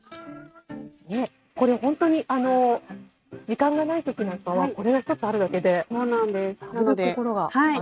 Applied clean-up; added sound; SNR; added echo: neural mask model RNNoise.